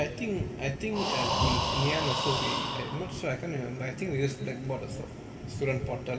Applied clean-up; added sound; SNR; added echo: none; Breathing; 1 dB; reverberation time 2.0 s.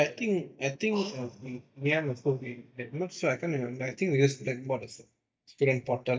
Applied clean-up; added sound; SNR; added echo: neural mask model DeepFilterNet 3.